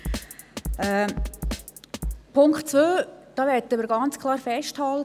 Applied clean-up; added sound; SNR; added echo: none; Drum kit; 10 dB; none.